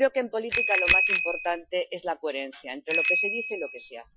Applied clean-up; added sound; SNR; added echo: classical method Wiener filter.